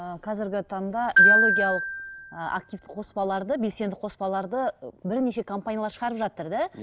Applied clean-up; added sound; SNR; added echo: none; Glockenspiel; -4 dB; none.